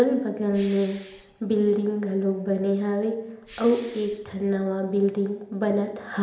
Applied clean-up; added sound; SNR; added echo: none; Respiratory sounds; 17 dB; reverberation time 0.8 s.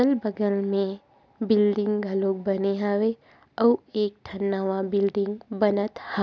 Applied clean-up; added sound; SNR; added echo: none; none; none; none.